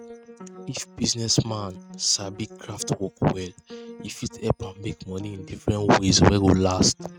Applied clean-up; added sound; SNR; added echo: neural mask model RNNoise.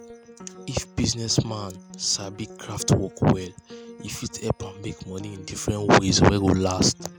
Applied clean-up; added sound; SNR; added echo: none; Piano; 19 dB; none.